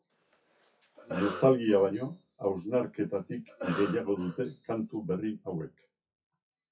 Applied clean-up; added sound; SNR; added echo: classical method WPE with log-MMSE.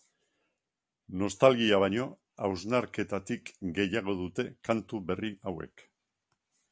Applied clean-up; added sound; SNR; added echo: none; none; none; none.